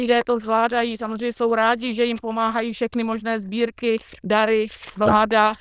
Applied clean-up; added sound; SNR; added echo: neural diffusion model UNIVERSE++.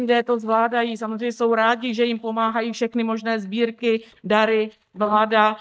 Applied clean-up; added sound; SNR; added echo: neural mask model DeepFilterNet 3.